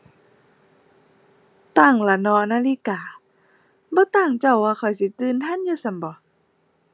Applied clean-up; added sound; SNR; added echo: none; none; none; none.